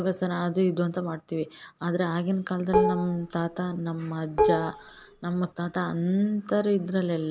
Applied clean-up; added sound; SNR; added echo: none; Dishes, pots, and pans; 1 dB; none.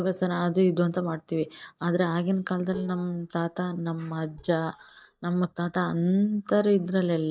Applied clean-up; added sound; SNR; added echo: neural mask model DeepFilterNet 3.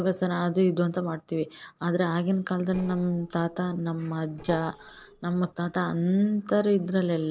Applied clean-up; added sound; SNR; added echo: neural separator model SepFormer DNS4.